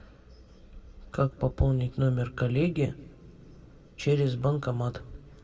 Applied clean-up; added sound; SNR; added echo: none; none; none; reverberation time 1.4 s.